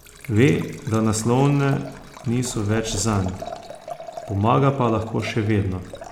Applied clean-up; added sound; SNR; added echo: none; Liquid + Purr; 16 dB; none.